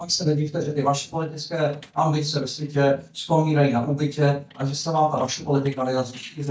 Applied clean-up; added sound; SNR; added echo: neural mask model DeepFilterNet 3.